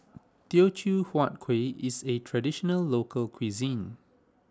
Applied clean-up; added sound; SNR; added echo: none; none; none; none.